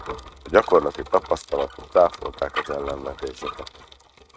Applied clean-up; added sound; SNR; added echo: neural mask model RNNoise.